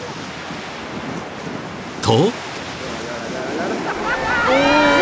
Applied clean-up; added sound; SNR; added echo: none; none; none; none.